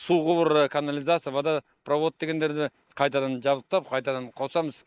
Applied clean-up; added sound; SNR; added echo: neural mask model Resemble Enhance denoiser.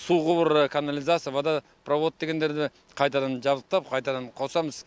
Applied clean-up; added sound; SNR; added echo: none; none; none; none.